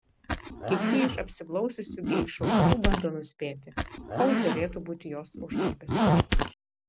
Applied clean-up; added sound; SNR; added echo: none; Zipper (clothing); -5 dB; none.